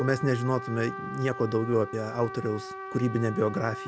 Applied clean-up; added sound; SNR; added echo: none; Trumpet; 10 dB; none.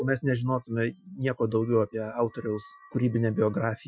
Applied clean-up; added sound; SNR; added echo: classical method Wiener filter.